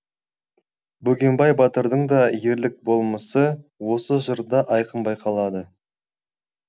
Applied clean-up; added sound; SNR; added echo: none; none; none; none.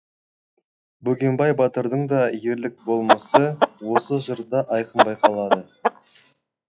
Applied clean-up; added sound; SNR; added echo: classical method log-MMSE.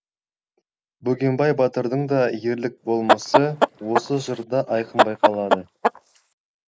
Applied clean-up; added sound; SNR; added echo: neural mask model Resemble Enhance denoiser.